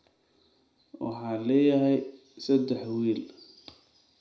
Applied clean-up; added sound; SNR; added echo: none; none; none; reverberation time 0.5 s.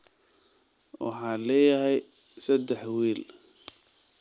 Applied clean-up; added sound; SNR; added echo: none; none; none; none.